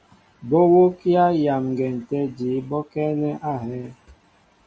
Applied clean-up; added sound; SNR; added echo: none; none; none; none.